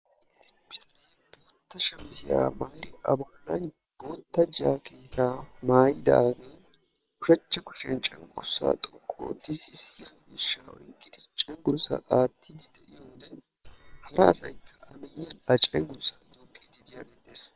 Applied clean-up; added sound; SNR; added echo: neural separator model SepFormer WHAM!.